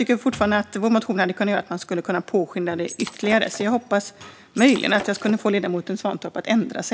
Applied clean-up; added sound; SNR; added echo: none; Shatter; 16 dB; none.